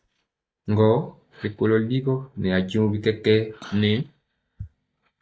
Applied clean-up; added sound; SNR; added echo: neural mask model DeepFilterNet 3.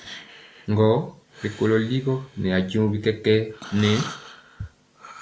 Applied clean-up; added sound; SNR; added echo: none; Breathing; 18 dB; none.